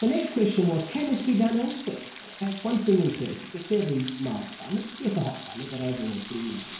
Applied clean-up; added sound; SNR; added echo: none; Frying (food); 16 dB; reverberation time 0.6 s.